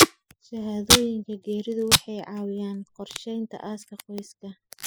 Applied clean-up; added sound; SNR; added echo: classical method spectral subtraction.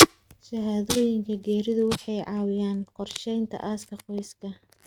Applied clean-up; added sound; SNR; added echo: neural mask model RNNoise.